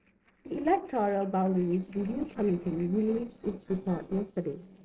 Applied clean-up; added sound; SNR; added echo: neural separator model SepFormer DNS4.